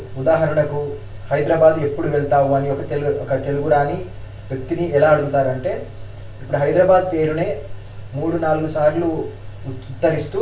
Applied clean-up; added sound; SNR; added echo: none; none; none; reverberation time 0.4 s.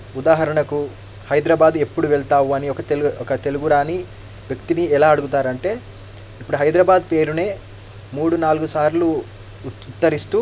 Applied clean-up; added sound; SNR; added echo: none; none; none; none.